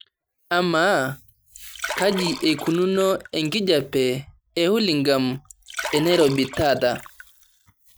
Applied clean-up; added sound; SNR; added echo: none; Liquid; 12 dB; none.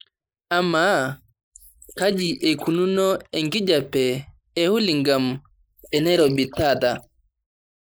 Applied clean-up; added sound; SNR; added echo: neural mask model Resemble Enhance denoiser.